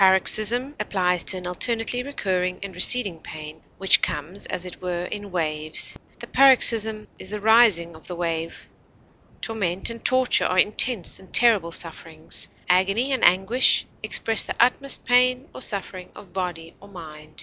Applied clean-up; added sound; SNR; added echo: none; none; none; none.